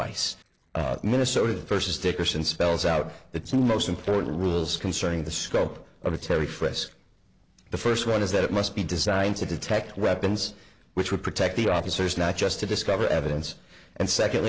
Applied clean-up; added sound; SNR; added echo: neural separator model SepFormer DNS4.